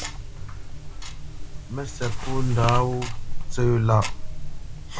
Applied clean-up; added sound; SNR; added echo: none; Tick-tock; 0 dB; none.